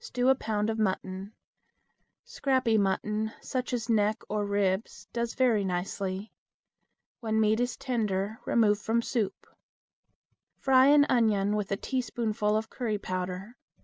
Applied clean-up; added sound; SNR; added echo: none; none; none; none.